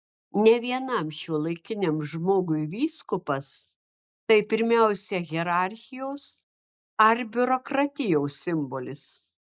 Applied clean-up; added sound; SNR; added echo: neural mask model Resemble Enhance denoiser.